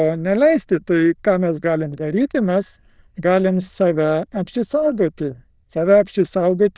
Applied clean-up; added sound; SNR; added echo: neural diffusion model UNIVERSE++.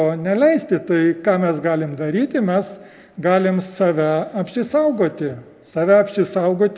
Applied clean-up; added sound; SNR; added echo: none; none; none; none.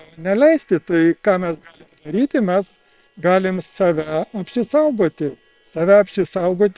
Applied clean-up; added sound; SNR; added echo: neural separator model SepFormer WHAM!.